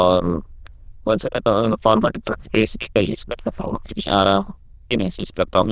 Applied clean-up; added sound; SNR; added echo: neural diffusion model UNIVERSE++.